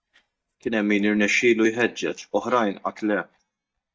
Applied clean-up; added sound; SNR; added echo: neural mask model DeepFilterNet 3.